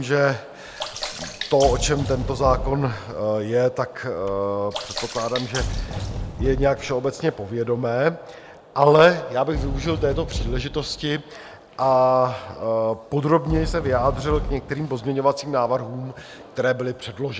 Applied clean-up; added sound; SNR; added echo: none; Fireworks + Sink (filling or washing) / Water / Splash, splatter; 9 dB; none.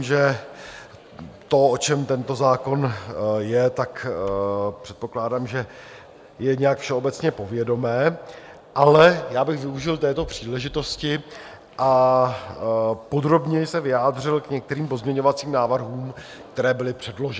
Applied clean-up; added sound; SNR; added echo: none; none; none; none.